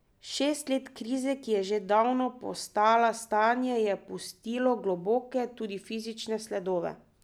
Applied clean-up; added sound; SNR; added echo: none; none; none; none.